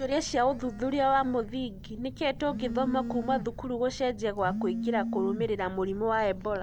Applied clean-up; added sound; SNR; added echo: none; Telephone; 8 dB; none.